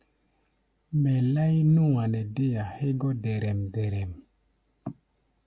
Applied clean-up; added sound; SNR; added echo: none; none; none; none.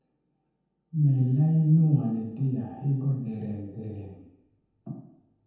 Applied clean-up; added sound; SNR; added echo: none; none; none; reverberation time 0.9 s.